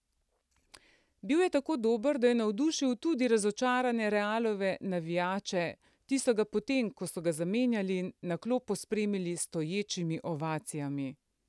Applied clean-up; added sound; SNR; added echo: none; none; none; none.